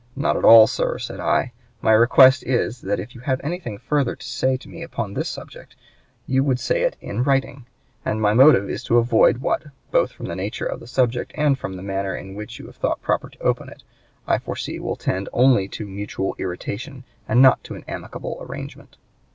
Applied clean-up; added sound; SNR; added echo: none; none; none; none.